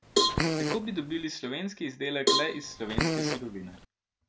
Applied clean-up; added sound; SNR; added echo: none; Fart + Cowbell; -5 dB; none.